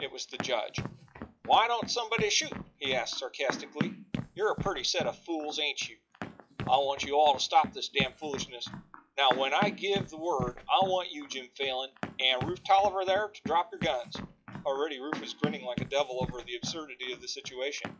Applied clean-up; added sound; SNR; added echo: classical method log-MMSE.